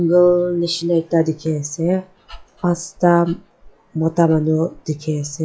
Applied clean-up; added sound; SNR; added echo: classical method log-MMSE.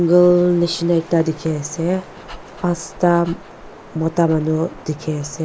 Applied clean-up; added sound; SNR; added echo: none; Wind + Dog; 19 dB; none.